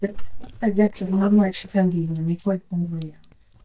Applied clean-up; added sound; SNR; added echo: neural mask model DeepFilterNet 3.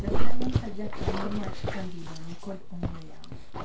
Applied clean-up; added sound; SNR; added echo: none; Dog; 12 dB; reverberation time 0.2 s.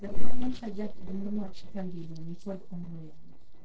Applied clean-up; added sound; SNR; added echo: neural separator model SepFormer DNS4.